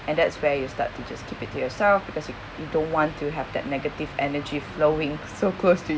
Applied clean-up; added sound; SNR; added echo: none; none; none; none.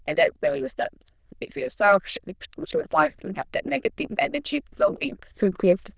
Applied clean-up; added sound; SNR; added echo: neural diffusion model UNIVERSE++.